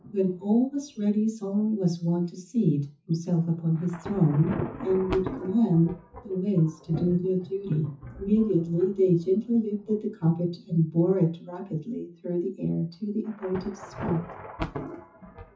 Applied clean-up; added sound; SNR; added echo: classical method WPE with log-MMSE.